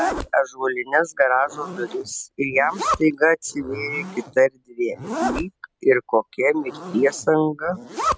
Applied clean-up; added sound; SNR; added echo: none; Zipper (clothing); 9 dB; none.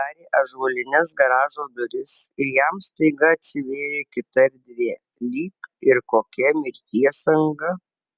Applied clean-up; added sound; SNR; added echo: none; none; none; none.